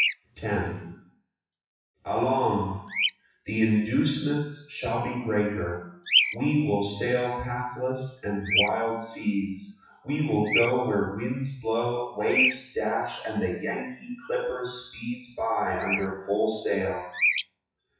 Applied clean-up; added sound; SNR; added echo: classical method WPE with log-MMSE.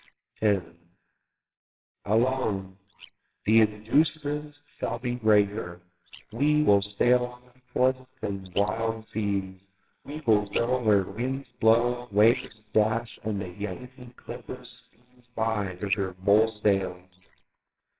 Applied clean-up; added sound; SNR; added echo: neural separator model SepFormer WHAMR!.